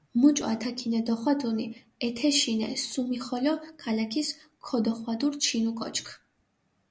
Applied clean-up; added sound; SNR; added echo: none; none; none; none.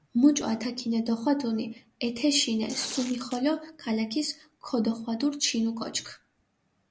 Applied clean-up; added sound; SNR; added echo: none; Tearing; 12 dB; none.